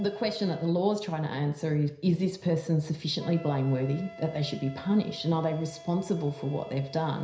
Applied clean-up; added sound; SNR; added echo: none; Wind instrument, woodwind instrument; 20 dB; reverberation time 0.5 s.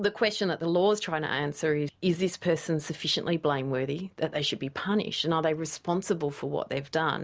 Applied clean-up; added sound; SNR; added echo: none; none; none; none.